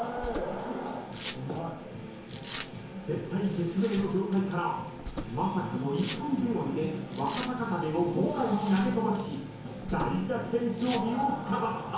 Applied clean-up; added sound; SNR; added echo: none; Domestic sounds, home sounds; 15 dB; reverberation time 1.0 s.